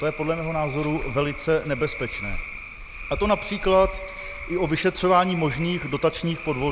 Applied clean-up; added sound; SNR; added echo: none; Cricket / Frog; 9 dB; none.